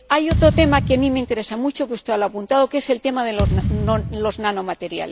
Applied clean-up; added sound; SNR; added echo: none; Thump, thud; 3 dB; none.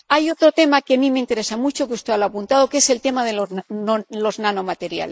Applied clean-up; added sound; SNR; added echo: neural mask model Resemble Enhance denoiser.